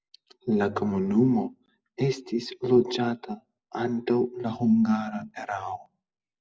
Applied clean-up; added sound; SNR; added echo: none; none; none; none.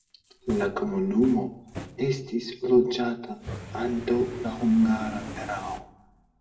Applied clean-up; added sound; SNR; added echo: none; Fire; 15 dB; reverberation time 0.6 s.